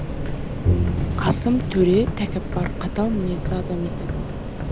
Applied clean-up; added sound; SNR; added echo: none; Bowed string instrument + Subway, metro, underground; 0 dB; none.